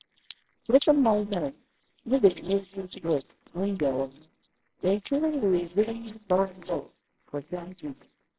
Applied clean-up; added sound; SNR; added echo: neural separator model SepFormer WHAMR!.